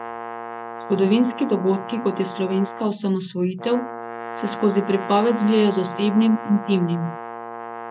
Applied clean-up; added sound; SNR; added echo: none; Brass instrument; 11 dB; none.